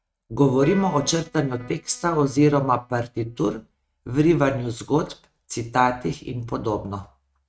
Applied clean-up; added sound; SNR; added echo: neural mask model RNNoise.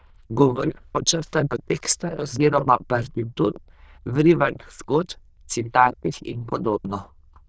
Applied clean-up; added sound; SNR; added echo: neural diffusion model UNIVERSE++.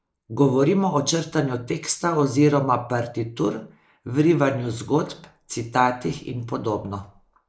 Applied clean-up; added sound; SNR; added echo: neural mask model Resemble Enhance denoiser.